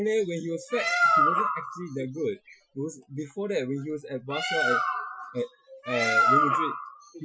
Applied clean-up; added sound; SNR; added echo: classical method Wiener filter.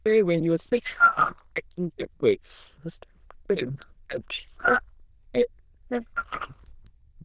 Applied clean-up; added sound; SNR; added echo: neural diffusion model UNIVERSE++.